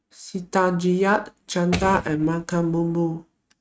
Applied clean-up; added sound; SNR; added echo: neural mask model RNNoise.